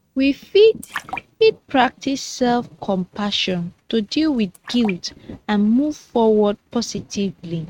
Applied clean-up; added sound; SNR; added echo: neural mask model RNNoise.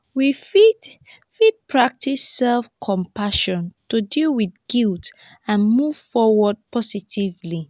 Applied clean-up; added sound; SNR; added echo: none; none; none; none.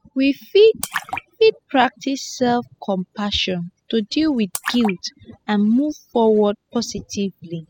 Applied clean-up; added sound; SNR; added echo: classical method spectral subtraction.